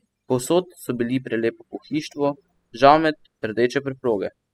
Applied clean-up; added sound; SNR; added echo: classical method spectral subtraction.